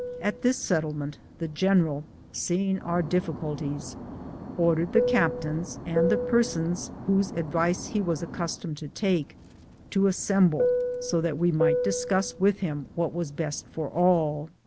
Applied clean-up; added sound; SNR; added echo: none; Fixed-wing aircraft, airplane; 6 dB; none.